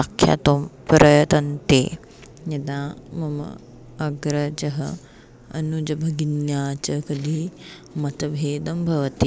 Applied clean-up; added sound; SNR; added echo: none; none; none; none.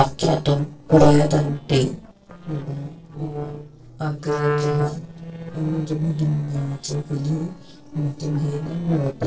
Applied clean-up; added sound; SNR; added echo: neural separator model SepFormer DNS4.